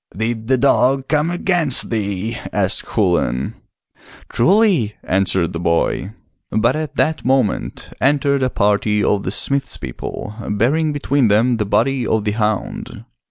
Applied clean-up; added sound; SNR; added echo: none; none; none; none.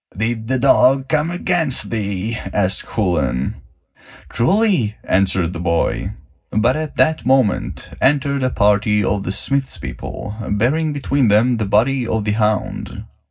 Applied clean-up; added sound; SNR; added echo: none; none; none; reverberation time 0.4 s.